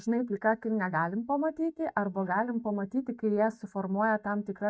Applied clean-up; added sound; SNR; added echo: neural mask model DeepFilterNet 3.